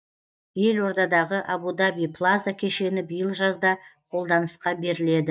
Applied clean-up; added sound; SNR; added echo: neural mask model DeepFilterNet 3.